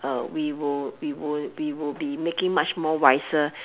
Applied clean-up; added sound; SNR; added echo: none; none; none; none.